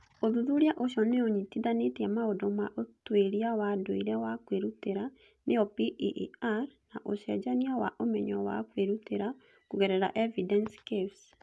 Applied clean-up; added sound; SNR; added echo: none; none; none; none.